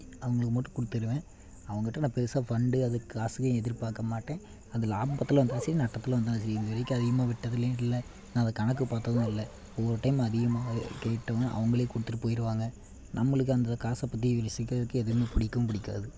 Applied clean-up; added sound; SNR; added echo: none; Cough + Bird; 18 dB; none.